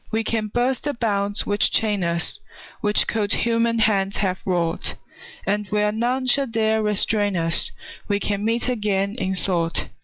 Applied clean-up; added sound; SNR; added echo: none; none; none; none.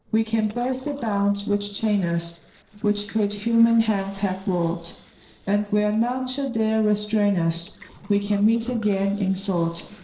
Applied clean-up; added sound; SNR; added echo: neural separator model SepFormer DNS4.